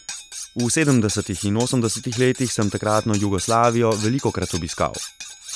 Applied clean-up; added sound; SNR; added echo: none; Cutlery, silverware; 12 dB; none.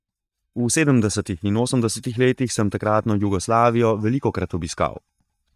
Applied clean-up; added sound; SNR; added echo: neural mask model DeepFilterNet 3.